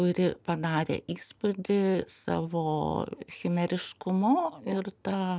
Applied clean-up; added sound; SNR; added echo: none; none; none; none.